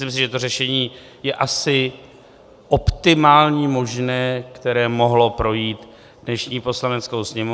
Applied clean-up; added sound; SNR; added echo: none; none; none; none.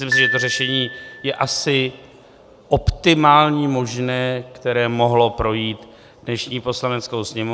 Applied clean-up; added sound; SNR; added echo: none; Glockenspiel; 5 dB; none.